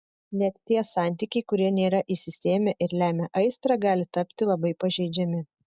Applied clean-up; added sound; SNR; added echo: none; none; none; none.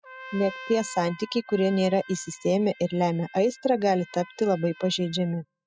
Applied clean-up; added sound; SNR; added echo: classical method spectral subtraction.